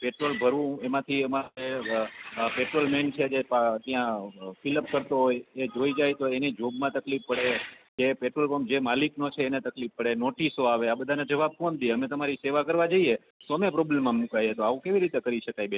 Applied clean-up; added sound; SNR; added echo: none; none; none; none.